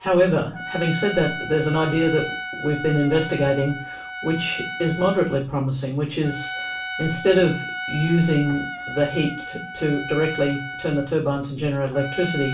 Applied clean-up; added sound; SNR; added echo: none; Trumpet; 10 dB; reverberation time 0.3 s.